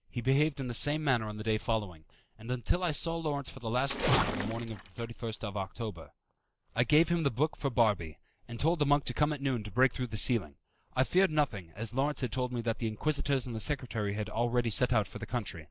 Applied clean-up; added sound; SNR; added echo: none; Splash, splatter; 4 dB; none.